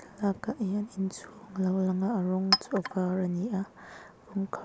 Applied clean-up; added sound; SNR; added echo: neural mask model Resemble Enhance denoiser.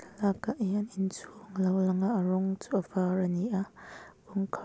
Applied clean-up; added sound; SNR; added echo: none; none; none; none.